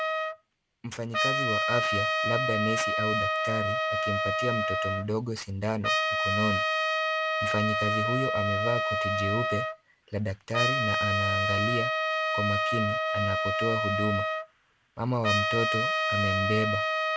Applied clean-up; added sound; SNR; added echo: none; Trumpet; -4 dB; none.